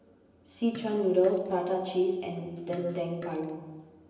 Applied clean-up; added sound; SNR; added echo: none; Fart; 19 dB; reverberation time 1.0 s.